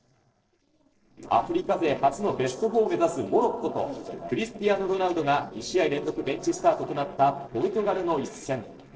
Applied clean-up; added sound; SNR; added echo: neural separator model SepFormer DNS4.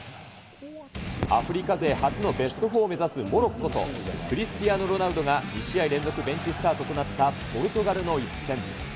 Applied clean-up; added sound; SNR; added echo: none; none; none; none.